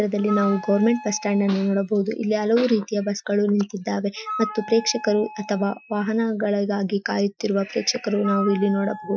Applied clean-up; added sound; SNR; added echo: classical method Wiener filter.